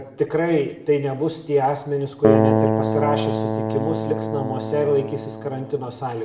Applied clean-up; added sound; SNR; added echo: none; Keyboard (musical); -1 dB; reverberation time 0.7 s.